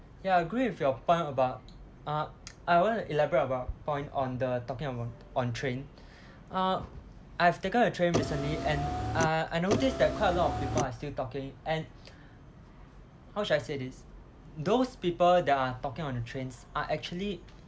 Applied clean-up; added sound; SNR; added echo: none; Car; 1 dB; none.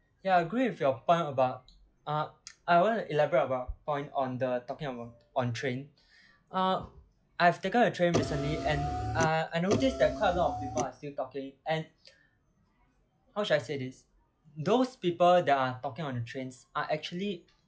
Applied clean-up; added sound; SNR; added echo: classical method log-MMSE.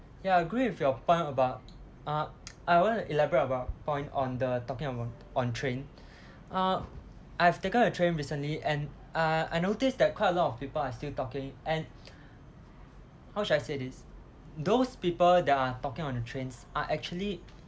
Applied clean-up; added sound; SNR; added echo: none; none; none; none.